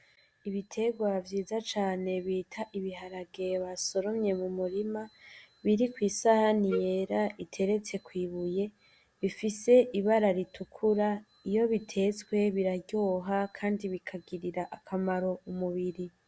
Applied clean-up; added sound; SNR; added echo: none; Wind instrument, woodwind instrument; 7 dB; none.